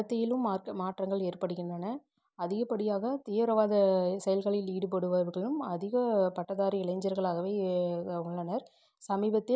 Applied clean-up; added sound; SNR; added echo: none; none; none; none.